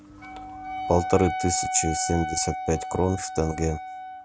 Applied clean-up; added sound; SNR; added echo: none; Wind instrument, woodwind instrument; 6 dB; none.